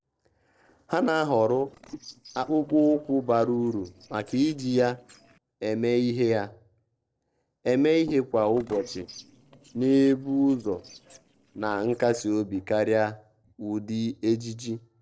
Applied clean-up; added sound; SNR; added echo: neural separator model SepFormer DNS4.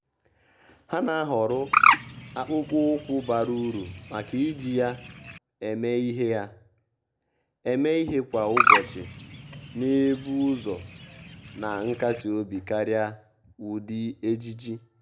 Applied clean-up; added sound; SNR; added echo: none; Bird; -1 dB; none.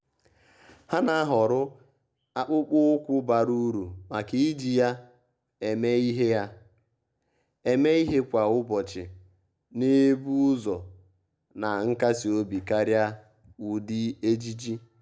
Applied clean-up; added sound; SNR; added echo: none; none; none; none.